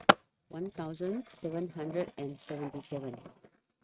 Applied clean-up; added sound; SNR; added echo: neural mask model RNNoise.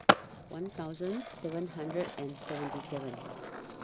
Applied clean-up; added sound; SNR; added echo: none; Skateboard; -4 dB; none.